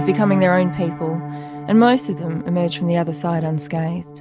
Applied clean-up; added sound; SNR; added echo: none; Piano; 10 dB; none.